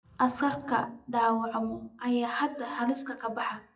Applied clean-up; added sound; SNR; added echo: classical method WPE with log-MMSE.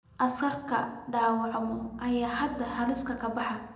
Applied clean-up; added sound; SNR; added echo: none; Bowed string instrument; 19 dB; reverberation time 0.8 s.